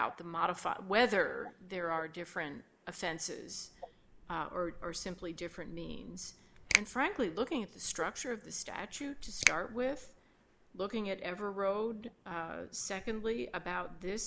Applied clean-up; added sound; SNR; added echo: neural mask model Resemble Enhance denoiser.